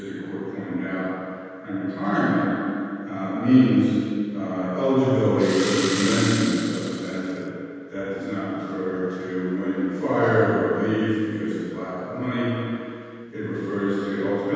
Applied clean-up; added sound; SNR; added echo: none; Engine starting; 8 dB; reverberation time 2.1 s.